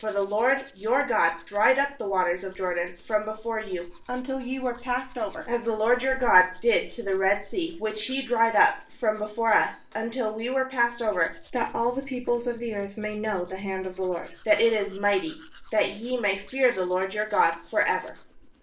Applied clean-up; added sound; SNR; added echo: none; Domestic sounds, home sounds; 17 dB; reverberation time 0.3 s.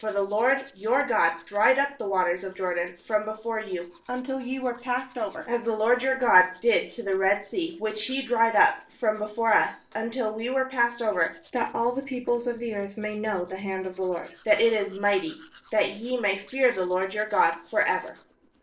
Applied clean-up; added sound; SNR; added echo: neural separator model SepFormer DNS4.